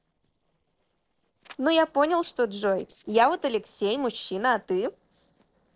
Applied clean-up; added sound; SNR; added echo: neural separator model SepFormer DNS4.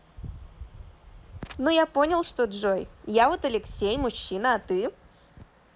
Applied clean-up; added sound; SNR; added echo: none; none; none; none.